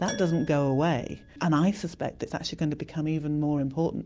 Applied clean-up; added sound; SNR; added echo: none; Keyboard (musical); 19 dB; none.